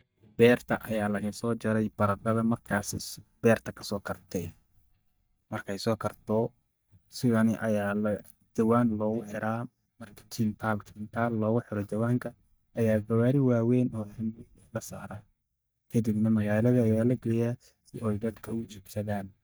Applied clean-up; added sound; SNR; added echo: neural mask model DeepFilterNet 3.